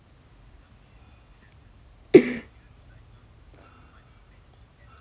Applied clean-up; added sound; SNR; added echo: none; none; none; none.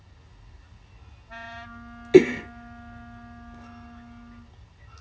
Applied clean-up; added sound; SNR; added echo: none; Wind instrument, woodwind instrument; 18 dB; reverberation time 0.2 s.